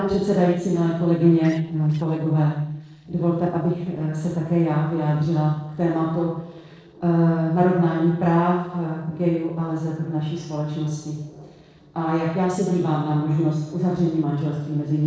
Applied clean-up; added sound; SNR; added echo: neural separator model SepFormer DNS4.